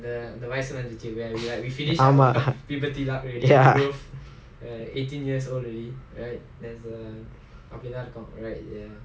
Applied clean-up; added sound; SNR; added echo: none; none; none; none.